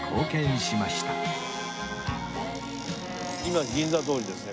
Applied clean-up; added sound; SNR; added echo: none; Squeak / Cupboard open or close; 15 dB; none.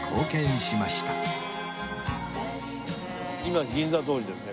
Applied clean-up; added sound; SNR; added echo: none; none; none; none.